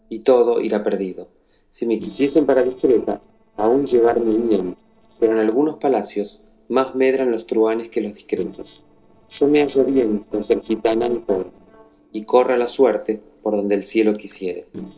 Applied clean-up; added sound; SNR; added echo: neural separator model SepFormer DNS4.